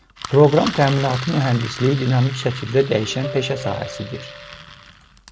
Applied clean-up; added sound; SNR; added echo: none; Engine; 14 dB; none.